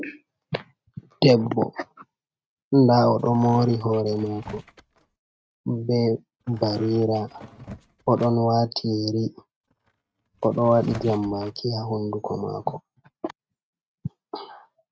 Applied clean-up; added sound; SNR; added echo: neural mask model RNNoise.